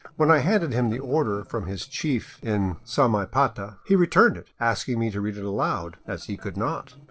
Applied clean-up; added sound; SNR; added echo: neural separator model SepFormer DNS4.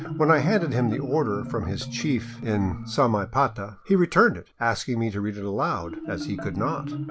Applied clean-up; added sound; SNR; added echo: none; Marimba, xylophone; 10 dB; none.